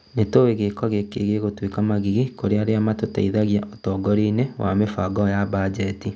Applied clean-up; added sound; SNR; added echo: none; none; none; none.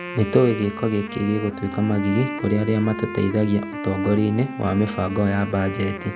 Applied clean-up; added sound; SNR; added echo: none; Wind instrument, woodwind instrument; 10 dB; none.